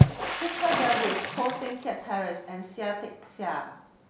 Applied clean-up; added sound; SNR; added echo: none; Water / Splash, splatter; -2 dB; none.